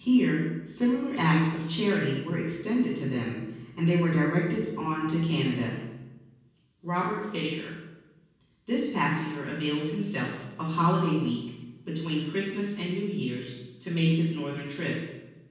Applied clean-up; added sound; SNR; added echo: none; none; none; reverberation time 1.2 s.